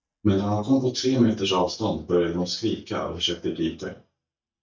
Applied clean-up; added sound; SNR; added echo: neural mask model DeepFilterNet 3.